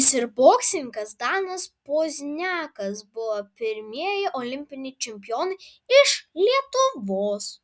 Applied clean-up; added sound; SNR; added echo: none; none; none; none.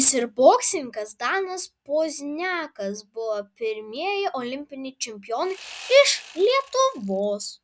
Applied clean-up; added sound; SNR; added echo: none; Sawing; 18 dB; none.